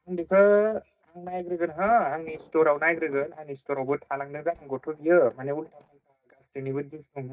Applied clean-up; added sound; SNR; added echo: neural mask model DeepFilterNet 3.